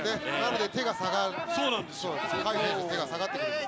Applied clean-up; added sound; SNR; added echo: none; none; none; none.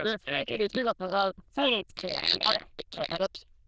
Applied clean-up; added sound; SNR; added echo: neural diffusion model UNIVERSE++.